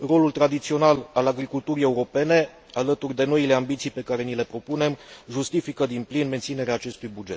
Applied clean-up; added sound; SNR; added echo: none; none; none; none.